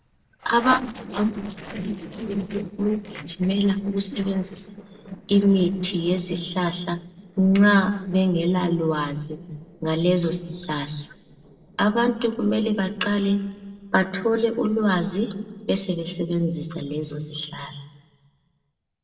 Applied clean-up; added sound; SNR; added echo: neural separator model SepFormer DNS4.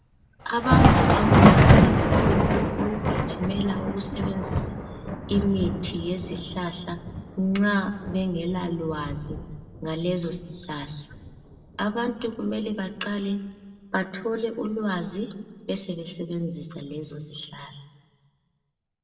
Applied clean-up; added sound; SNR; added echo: none; Thunder; -4 dB; reverberation time 1.2 s.